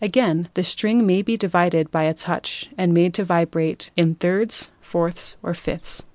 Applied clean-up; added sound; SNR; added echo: none; none; none; none.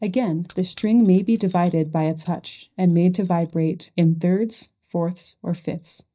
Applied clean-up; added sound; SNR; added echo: neural mask model DeepFilterNet 3.